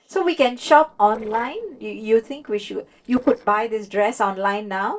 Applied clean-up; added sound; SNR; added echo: neural separator model SepFormer DNS4.